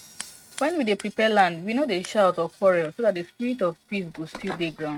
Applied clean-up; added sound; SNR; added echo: neural mask model RNNoise.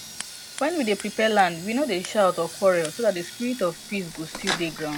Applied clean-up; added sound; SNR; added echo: none; Sawing + Scissors; 12 dB; none.